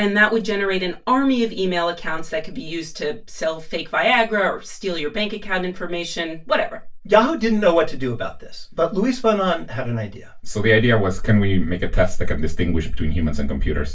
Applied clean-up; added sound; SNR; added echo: none; none; none; reverberation time 0.2 s.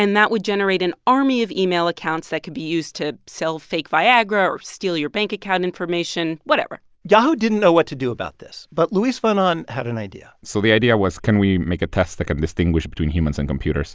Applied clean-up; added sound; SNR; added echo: none; none; none; none.